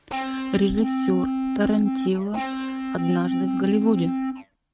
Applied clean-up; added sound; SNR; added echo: neural mask model RNNoise.